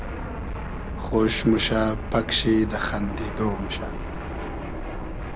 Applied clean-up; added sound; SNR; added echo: none; Fixed-wing aircraft, airplane; 5 dB; none.